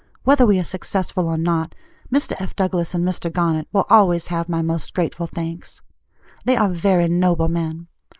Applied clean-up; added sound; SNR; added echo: neural mask model Resemble Enhance denoiser.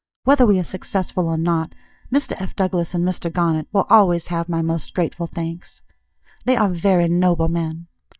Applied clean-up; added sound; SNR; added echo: neural mask model DeepFilterNet 3.